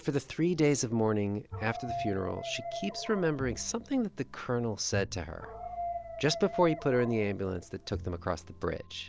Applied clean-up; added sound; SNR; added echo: none; Dog; 11 dB; none.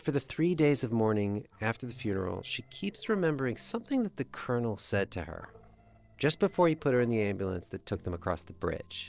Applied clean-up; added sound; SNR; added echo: neural separator model SepFormer DNS4.